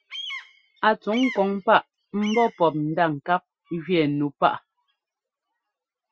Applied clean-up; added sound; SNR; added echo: classical method Wiener filter.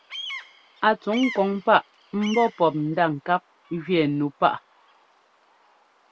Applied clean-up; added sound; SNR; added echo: none; Bird vocalization, bird call, bird song; 16 dB; none.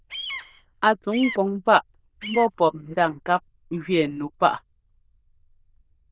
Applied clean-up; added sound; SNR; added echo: neural diffusion model UNIVERSE++.